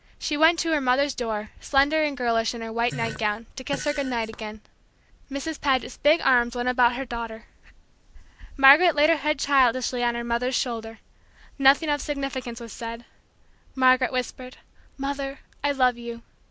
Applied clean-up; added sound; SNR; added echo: none; Fart; 13 dB; none.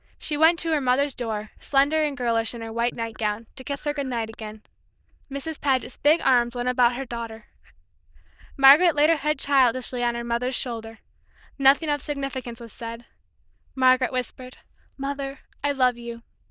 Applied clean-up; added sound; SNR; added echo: neural diffusion model UNIVERSE++.